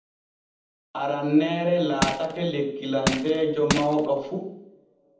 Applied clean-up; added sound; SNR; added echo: none; Crushing; 3 dB; reverberation time 0.8 s.